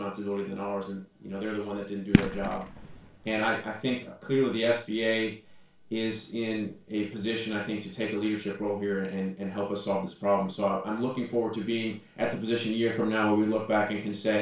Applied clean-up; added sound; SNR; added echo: none; Fireworks; -1 dB; reverberation time 0.3 s.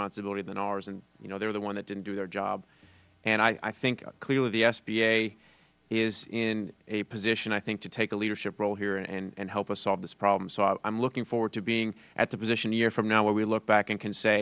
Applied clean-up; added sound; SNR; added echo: none; none; none; none.